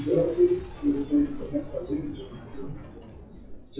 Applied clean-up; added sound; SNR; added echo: classical method WPE with log-MMSE.